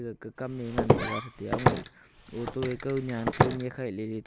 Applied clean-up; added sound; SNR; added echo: none; Walk, footsteps; -5 dB; none.